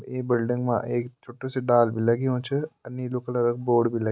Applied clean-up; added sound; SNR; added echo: none; none; none; none.